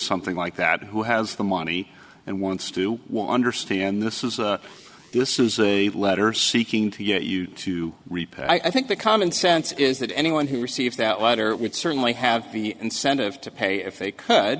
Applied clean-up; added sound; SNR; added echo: neural separator model SepFormer DNS4.